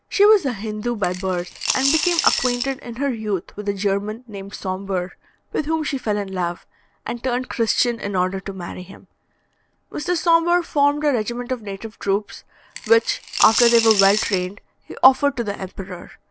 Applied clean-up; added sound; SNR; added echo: none; Coin (dropping) / Glass; 3 dB; none.